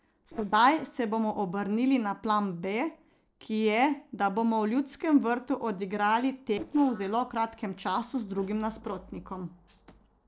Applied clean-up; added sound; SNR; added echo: neural separator model SepFormer DNS4.